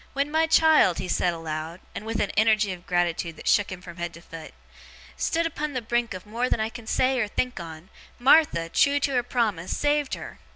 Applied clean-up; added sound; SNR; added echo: none; none; none; none.